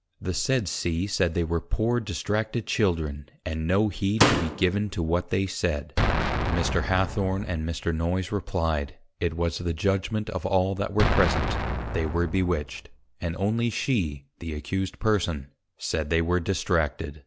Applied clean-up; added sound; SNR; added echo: none; Explosion + Slam; 2 dB; none.